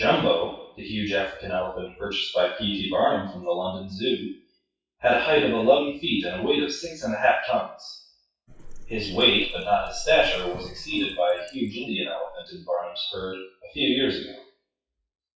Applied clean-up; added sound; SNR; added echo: classical method WPE with log-MMSE.